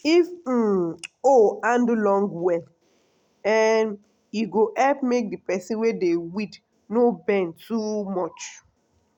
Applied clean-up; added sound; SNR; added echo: none; none; none; none.